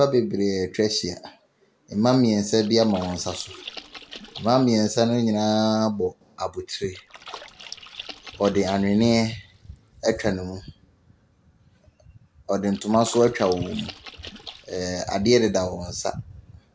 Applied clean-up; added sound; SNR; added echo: none; Splash, splatter; 19 dB; none.